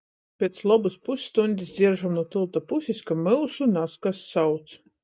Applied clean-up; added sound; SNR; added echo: neural mask model DeepFilterNet 3.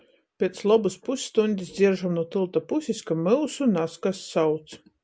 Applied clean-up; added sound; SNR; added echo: none; none; none; none.